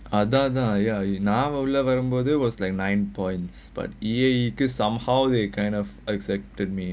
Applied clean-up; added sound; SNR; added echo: none; none; none; none.